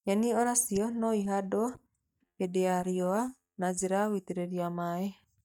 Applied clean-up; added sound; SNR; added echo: neural mask model DeepFilterNet 3.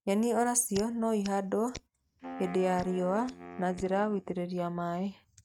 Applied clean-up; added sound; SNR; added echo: neural mask model RNNoise.